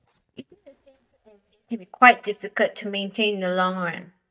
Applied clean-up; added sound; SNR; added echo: neural mask model DeepFilterNet 3.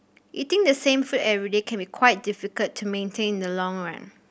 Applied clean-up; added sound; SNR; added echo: none; none; none; none.